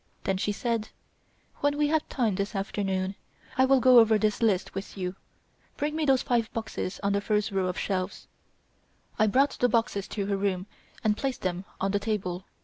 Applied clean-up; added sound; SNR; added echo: none; none; none; none.